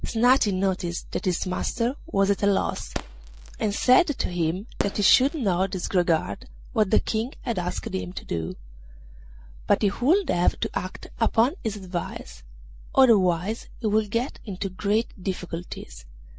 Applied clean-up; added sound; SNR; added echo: none; Fireworks; 13 dB; none.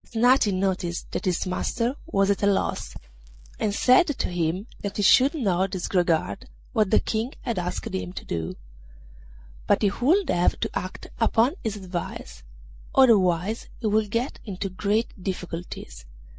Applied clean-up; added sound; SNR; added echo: neural mask model DeepFilterNet 3.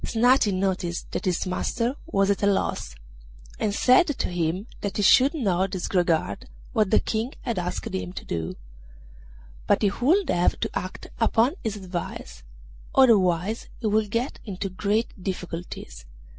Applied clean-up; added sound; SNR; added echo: none; none; none; none.